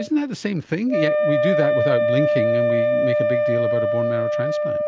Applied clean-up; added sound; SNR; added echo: none; Wind instrument, woodwind instrument; -5 dB; none.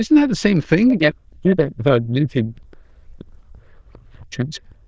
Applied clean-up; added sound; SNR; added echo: neural diffusion model UNIVERSE++.